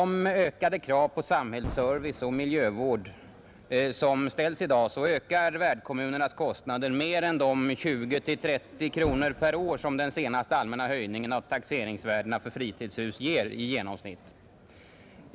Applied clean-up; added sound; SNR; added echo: none; Boom; 16 dB; none.